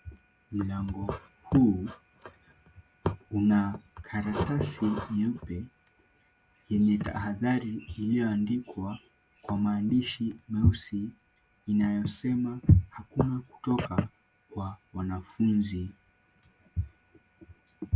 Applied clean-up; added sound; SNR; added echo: none; none; none; none.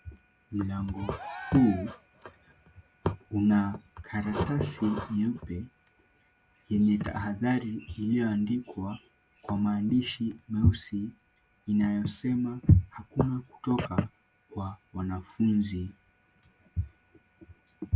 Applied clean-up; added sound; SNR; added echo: none; Cheering; 16 dB; none.